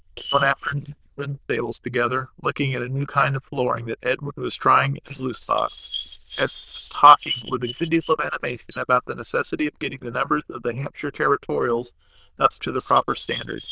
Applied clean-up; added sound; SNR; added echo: neural diffusion model UNIVERSE++.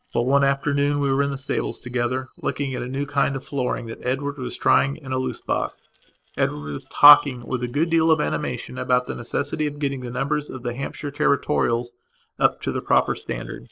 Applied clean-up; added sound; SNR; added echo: neural separator model SepFormer DNS4.